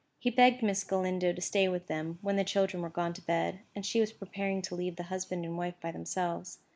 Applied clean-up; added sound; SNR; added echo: neural mask model Resemble Enhance denoiser.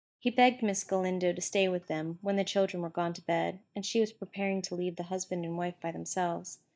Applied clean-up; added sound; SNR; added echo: neural mask model DeepFilterNet 3.